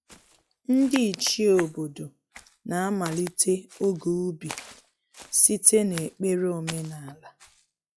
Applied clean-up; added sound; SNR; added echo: classical method log-MMSE.